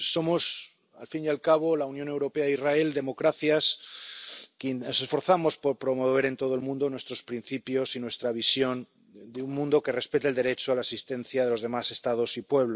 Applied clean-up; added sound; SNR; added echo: none; none; none; none.